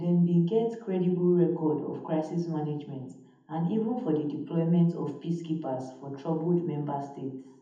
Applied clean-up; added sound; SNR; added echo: none; none; none; reverberation time 0.8 s.